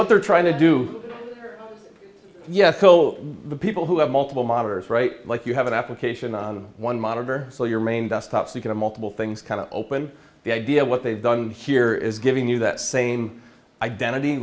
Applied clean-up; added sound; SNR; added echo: none; none; none; none.